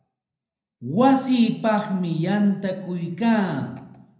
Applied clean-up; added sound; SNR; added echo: none; none; none; reverberation time 0.5 s.